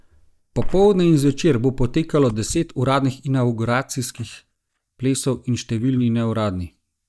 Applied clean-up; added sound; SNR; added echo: neural mask model DeepFilterNet 3.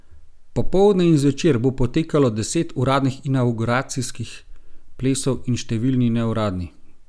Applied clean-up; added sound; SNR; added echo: none; none; none; none.